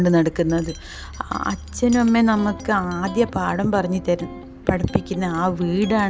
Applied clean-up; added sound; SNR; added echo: none; Wind chime + Electric guitar; 15 dB; none.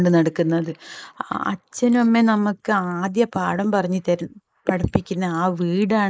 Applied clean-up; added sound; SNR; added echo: neural mask model Resemble Enhance denoiser.